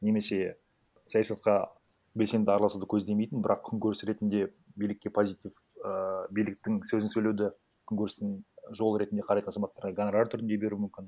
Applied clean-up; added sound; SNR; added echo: none; none; none; none.